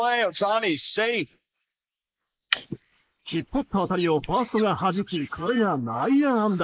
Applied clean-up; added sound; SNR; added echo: neural mask model Resemble Enhance denoiser.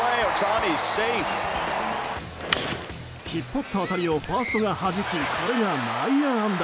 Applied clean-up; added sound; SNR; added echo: none; none; none; none.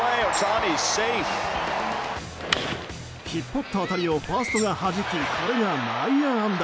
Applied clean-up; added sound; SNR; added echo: none; Tambourine; 15 dB; none.